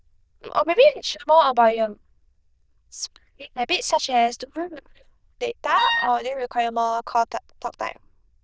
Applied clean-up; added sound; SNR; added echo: neural diffusion model UNIVERSE++.